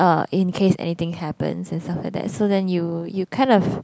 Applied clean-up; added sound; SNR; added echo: none; none; none; none.